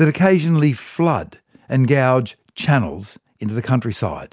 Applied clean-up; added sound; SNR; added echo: none; none; none; none.